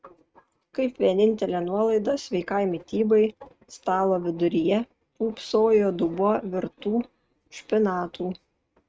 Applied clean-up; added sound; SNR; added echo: neural mask model RNNoise.